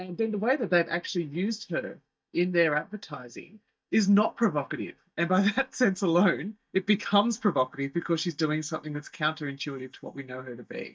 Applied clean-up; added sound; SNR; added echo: neural mask model DeepFilterNet 3.